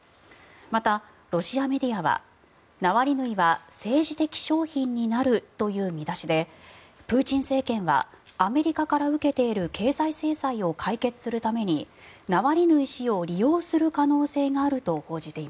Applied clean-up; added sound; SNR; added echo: none; none; none; none.